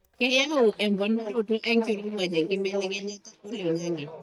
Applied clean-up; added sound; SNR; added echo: neural mask model DeepFilterNet 3.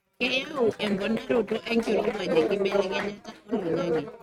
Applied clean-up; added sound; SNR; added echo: neural mask model RNNoise.